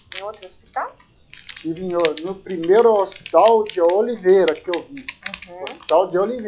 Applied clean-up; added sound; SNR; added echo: classical method log-MMSE.